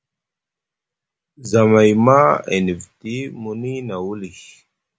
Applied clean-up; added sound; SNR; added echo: none; none; none; none.